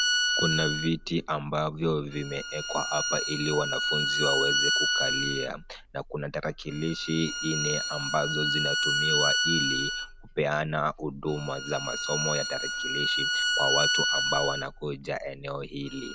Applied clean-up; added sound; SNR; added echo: none; Bowed string instrument; -1 dB; none.